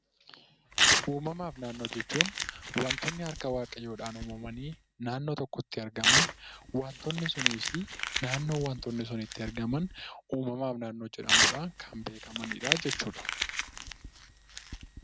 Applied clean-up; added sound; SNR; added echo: none; Crumpling, crinkling / Tearing; -3 dB; none.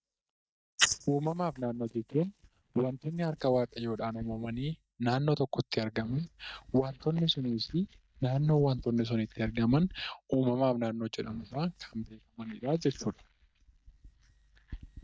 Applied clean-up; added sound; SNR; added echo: neural mask model DeepFilterNet 3.